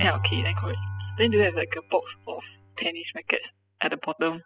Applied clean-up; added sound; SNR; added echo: classical method spectral subtraction.